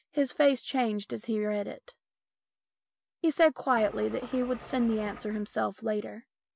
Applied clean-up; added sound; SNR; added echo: none; Engine starting / Car; 16 dB; none.